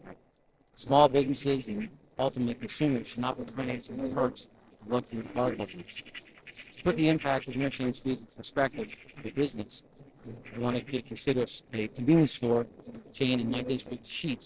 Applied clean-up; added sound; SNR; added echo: neural separator model SepFormer DNS4.